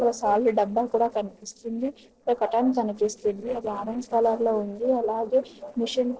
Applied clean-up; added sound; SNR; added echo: neural separator model SepFormer DNS4.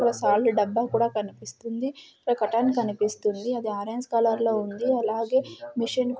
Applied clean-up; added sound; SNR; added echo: none; none; none; none.